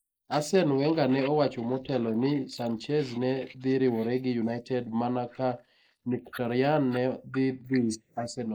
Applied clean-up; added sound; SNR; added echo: neural mask model Resemble Enhance denoiser.